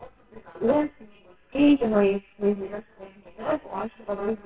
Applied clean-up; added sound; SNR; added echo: neural separator model SepFormer WHAMR!.